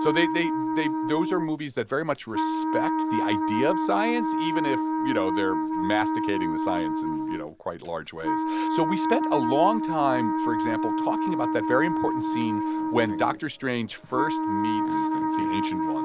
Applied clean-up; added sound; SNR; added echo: none; Wind instrument, woodwind instrument; -2 dB; none.